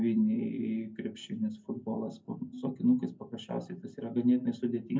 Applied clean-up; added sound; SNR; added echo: none; none; none; reverberation time 0.3 s.